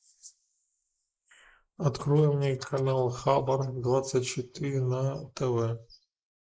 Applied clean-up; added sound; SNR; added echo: neural mask model Resemble Enhance denoiser.